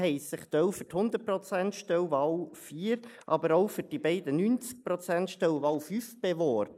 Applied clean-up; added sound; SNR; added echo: neural mask model Resemble Enhance denoiser.